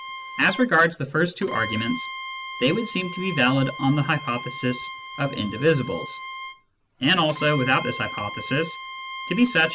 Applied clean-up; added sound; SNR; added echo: none; Bowed string instrument; 11 dB; none.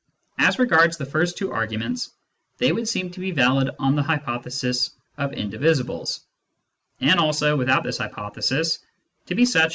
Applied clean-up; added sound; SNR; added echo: none; none; none; none.